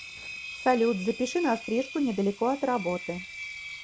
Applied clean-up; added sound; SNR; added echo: none; Engine; 12 dB; none.